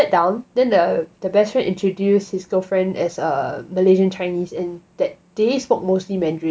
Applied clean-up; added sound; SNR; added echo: none; none; none; none.